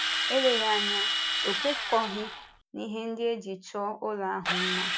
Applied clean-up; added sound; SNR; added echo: none; Drill; 0 dB; none.